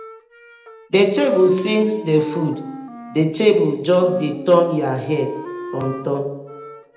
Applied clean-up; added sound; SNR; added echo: none; Wind instrument, woodwind instrument; 15 dB; reverberation time 0.8 s.